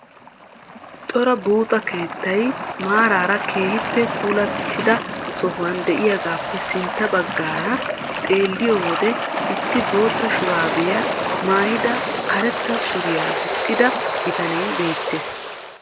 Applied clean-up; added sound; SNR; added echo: none; Waves, surf; 3 dB; none.